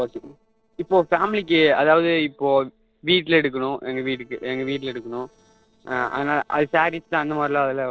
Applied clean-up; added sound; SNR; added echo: neural separator model SepFormer DNS4.